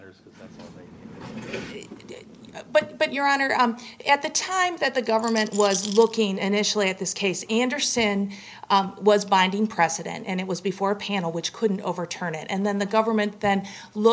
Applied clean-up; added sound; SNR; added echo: none; Rattle; 11 dB; none.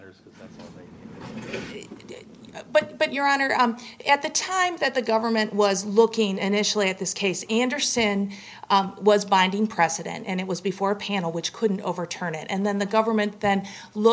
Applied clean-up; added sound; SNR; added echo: none; none; none; none.